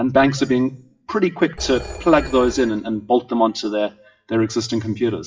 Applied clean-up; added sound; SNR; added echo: classical method WPE with log-MMSE.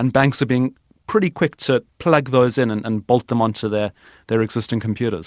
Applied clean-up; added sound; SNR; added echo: none; none; none; none.